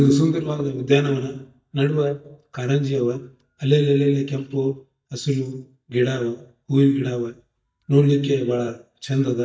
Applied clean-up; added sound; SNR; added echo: neural mask model DeepFilterNet 3.